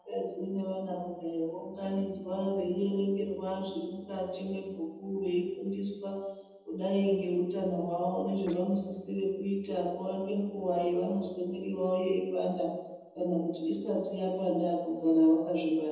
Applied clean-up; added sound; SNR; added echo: neural separator model SepFormer DNS4.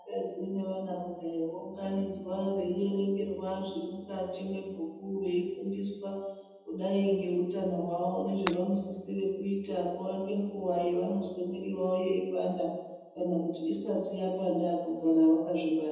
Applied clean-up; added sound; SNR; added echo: none; Shatter; 8 dB; reverberation time 1.1 s.